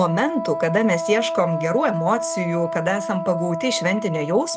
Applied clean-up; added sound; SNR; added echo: none; Wind instrument, woodwind instrument; 5 dB; none.